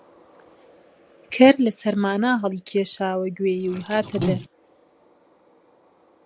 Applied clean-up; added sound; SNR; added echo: none; Liquid; 5 dB; none.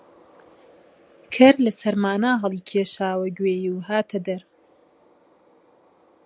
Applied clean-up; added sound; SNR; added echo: none; none; none; none.